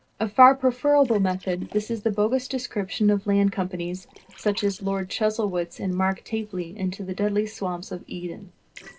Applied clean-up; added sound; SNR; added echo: neural separator model SepFormer DNS4.